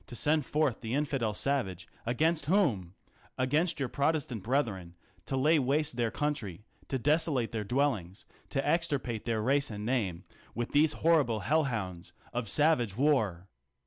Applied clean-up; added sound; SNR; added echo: none; none; none; none.